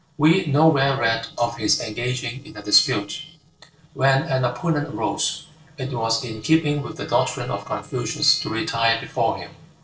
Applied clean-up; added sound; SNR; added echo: neural separator model SepFormer DNS4.